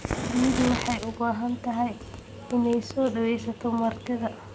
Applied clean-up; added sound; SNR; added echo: none; Fire; 9 dB; none.